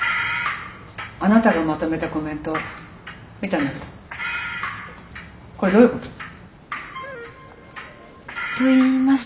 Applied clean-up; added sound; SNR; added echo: none; none; none; none.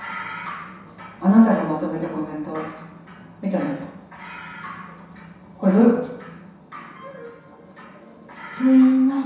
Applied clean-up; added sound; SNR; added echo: none; none; none; reverberation time 0.7 s.